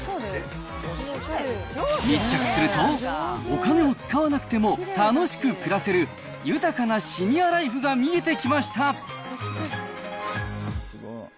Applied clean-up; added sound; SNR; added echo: none; none; none; none.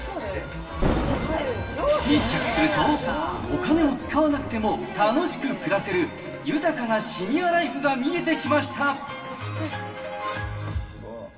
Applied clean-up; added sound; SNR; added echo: none; Thunder; 11 dB; reverberation time 2.7 s.